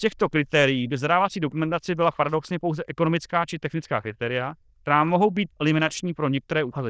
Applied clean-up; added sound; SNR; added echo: neural diffusion model UNIVERSE++.